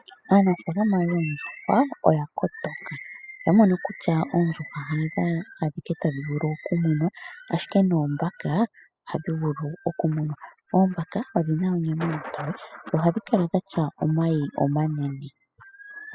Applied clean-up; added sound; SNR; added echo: classical method spectral subtraction.